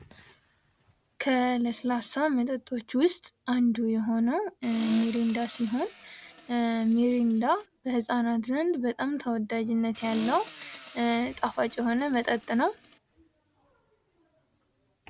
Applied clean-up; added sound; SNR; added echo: none; Accelerating, revving, vroom; 16 dB; none.